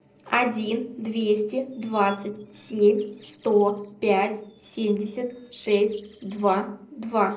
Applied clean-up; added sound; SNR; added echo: neural separator model SepFormer DNS4.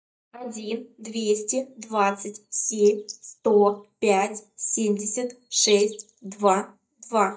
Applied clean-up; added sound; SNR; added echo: neural mask model DeepFilterNet 3.